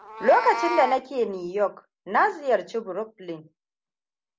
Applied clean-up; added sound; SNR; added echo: none; Meow; 11 dB; none.